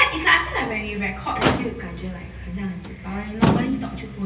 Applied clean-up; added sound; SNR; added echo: none; Motor vehicle (road); 2 dB; reverberation time 1.4 s.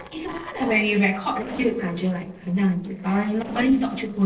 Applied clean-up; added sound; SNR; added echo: neural separator model SepFormer DNS4.